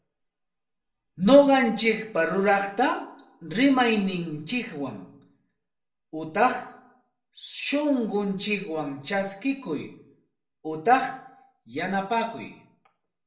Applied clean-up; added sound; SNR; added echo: none; none; none; reverberation time 0.4 s.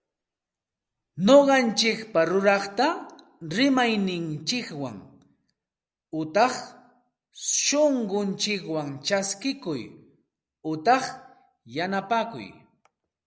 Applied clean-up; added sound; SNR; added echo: none; none; none; none.